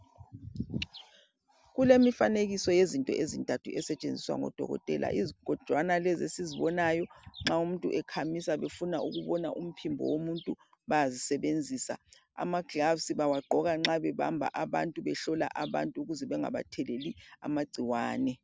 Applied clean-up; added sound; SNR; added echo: none; none; none; none.